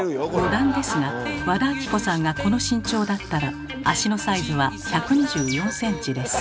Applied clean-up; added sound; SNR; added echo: none; none; none; none.